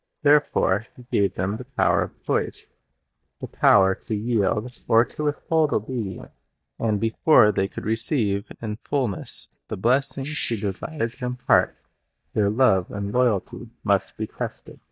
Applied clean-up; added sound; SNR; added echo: neural mask model DeepFilterNet 3.